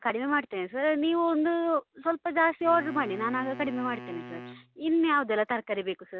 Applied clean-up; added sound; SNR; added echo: none; Wind instrument, woodwind instrument; 16 dB; none.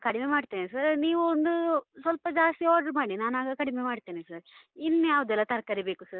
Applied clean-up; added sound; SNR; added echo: neural mask model Resemble Enhance denoiser.